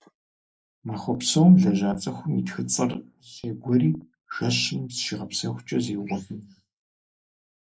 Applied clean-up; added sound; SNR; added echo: neural mask model Resemble Enhance denoiser.